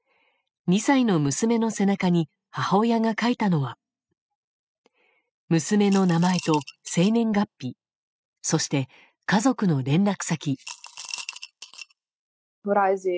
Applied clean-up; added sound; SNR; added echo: classical method spectral subtraction.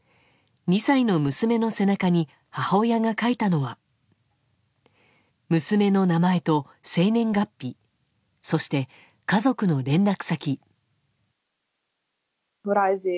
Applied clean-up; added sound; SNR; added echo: none; none; none; none.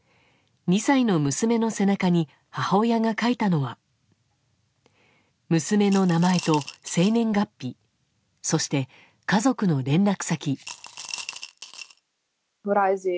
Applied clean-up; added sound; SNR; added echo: none; Coin (dropping) / Glass; 15 dB; none.